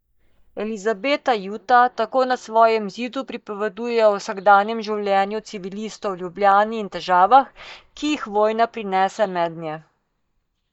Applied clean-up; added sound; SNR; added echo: neural mask model DeepFilterNet 3.